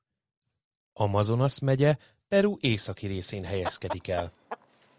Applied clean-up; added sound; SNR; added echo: none; Chicken, rooster; 11 dB; none.